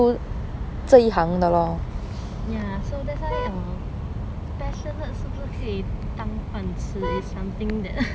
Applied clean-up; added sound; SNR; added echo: none; Vehicle horn, car horn, honking; 12 dB; none.